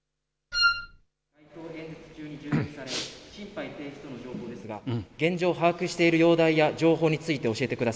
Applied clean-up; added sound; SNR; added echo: none; Wind instrument, woodwind instrument; -1 dB; none.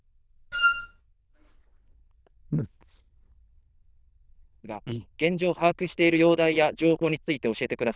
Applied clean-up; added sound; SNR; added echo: neural diffusion model UNIVERSE++.